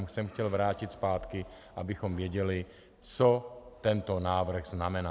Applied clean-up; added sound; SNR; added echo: none; none; none; none.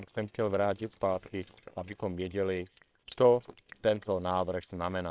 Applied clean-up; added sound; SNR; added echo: neural separator model SepFormer WHAMR!.